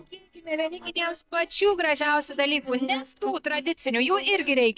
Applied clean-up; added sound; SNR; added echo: neural mask model DeepFilterNet 3.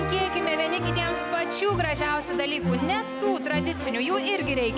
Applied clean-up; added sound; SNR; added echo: none; none; none; none.